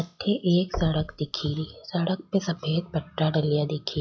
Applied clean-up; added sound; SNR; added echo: classical method log-MMSE.